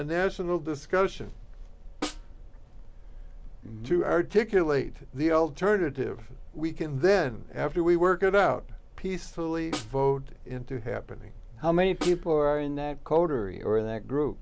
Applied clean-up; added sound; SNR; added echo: none; Snare drum; 12 dB; none.